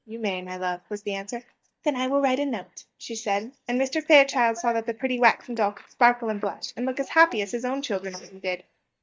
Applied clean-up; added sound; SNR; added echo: neural mask model DeepFilterNet 3.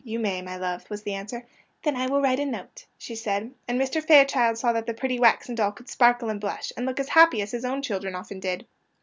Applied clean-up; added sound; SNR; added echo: none; none; none; none.